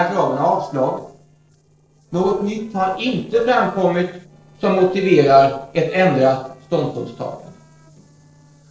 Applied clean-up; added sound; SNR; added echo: neural separator model SepFormer DNS4.